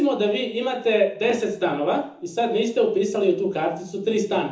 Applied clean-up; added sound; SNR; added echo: none; none; none; reverberation time 0.7 s.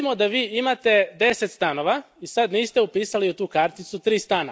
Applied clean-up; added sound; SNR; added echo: none; none; none; none.